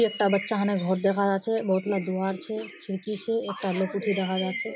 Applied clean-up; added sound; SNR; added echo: none; Bird; 16 dB; none.